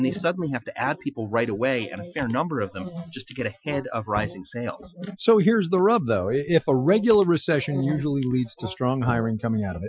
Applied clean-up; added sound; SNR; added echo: classical method Wiener filter.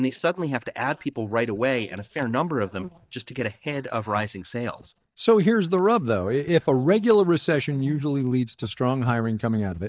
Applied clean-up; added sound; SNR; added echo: neural mask model DeepFilterNet 3.